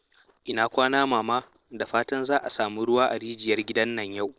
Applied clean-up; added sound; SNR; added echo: neural separator model SepFormer DNS4.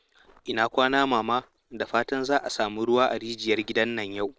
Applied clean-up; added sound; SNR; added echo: neural mask model RNNoise.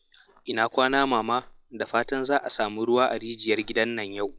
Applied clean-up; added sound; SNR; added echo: classical method log-MMSE.